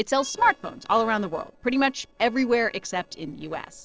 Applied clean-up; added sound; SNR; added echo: neural separator model SepFormer DNS4.